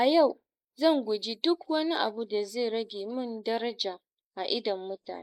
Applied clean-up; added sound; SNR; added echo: neural mask model Resemble Enhance denoiser.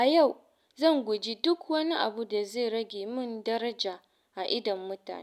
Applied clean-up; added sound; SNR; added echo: none; none; none; none.